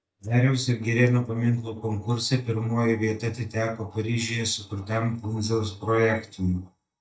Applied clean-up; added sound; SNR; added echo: neural mask model DeepFilterNet 3.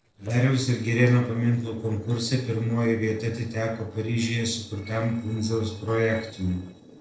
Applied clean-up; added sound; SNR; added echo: neural separator model SepFormer DNS4.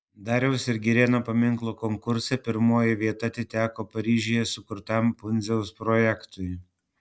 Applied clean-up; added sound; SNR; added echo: none; none; none; none.